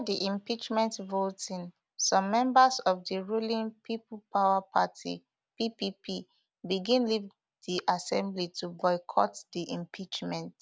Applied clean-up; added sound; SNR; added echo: none; none; none; none.